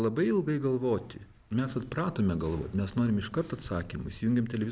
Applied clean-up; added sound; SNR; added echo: none; none; none; none.